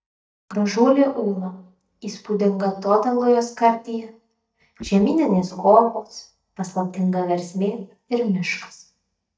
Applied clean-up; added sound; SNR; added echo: neural mask model DeepFilterNet 3.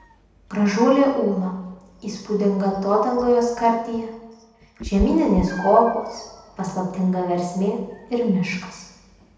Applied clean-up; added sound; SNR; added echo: none; Meow; 16 dB; reverberation time 0.9 s.